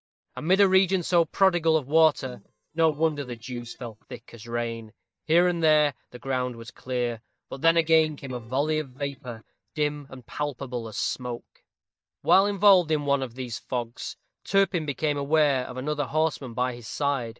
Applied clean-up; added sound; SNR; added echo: neural mask model DeepFilterNet 3.